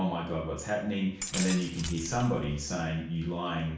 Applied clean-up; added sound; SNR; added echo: none; Glass; 9 dB; reverberation time 0.6 s.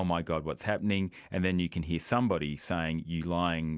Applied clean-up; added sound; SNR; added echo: none; none; none; none.